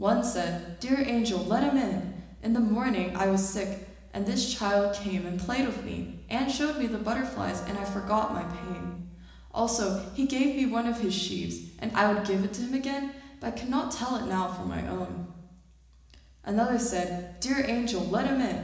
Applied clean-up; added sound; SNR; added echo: none; Wind instrument, woodwind instrument; 18 dB; reverberation time 1.0 s.